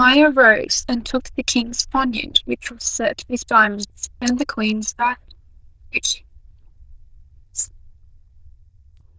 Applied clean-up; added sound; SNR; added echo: neural diffusion model UNIVERSE++.